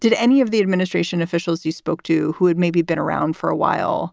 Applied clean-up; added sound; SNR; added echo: none; none; none; none.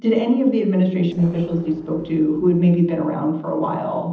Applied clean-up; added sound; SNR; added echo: neural separator model SepFormer DNS4.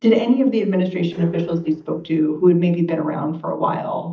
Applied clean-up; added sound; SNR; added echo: neural mask model DeepFilterNet 3.